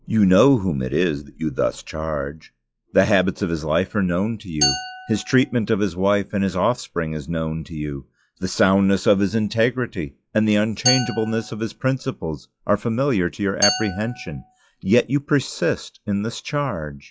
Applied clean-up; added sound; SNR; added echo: classical method log-MMSE.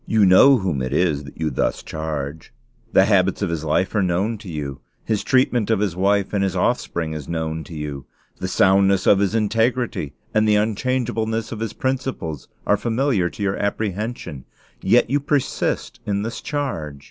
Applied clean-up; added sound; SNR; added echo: none; none; none; none.